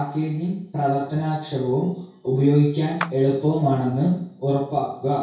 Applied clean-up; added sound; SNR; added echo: none; Clapping; 14 dB; reverberation time 0.6 s.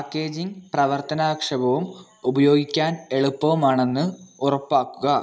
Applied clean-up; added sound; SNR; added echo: none; none; none; none.